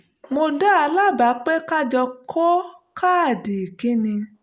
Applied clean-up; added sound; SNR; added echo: none; none; none; none.